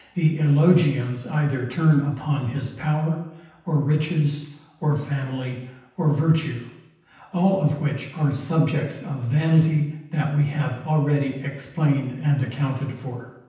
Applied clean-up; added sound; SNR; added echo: none; none; none; reverberation time 0.9 s.